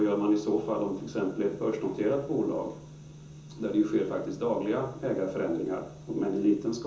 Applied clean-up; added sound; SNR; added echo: none; none; none; reverberation time 0.6 s.